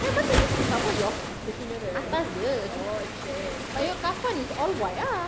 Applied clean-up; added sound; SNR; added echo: none; Waves, surf; 1 dB; none.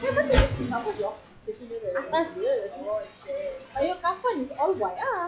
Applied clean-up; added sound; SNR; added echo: classical method log-MMSE.